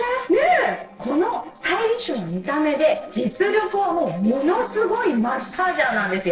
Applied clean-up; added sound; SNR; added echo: neural separator model SepFormer DNS4.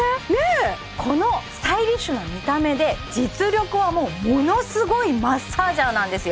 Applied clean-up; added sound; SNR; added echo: none; none; none; none.